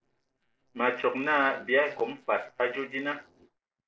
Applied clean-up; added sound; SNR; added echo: neural separator model SepFormer DNS4.